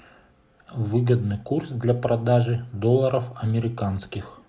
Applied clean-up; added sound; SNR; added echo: none; none; none; none.